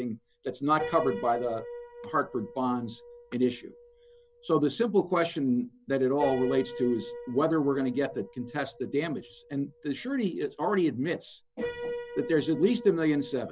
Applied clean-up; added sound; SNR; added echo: none; Piano; 13 dB; none.